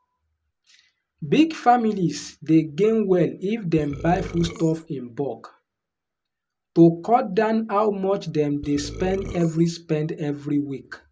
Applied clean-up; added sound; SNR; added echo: none; Burping, eructation; 12 dB; none.